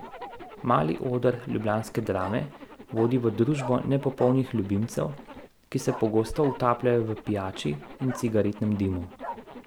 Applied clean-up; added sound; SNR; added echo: none; Bark + Zipper (clothing); 15 dB; none.